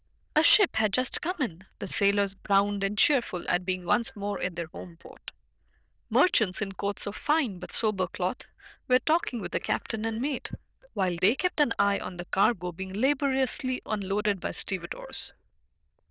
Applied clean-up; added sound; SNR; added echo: neural diffusion model UNIVERSE++.